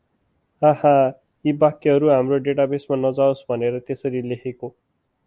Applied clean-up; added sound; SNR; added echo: none; none; none; none.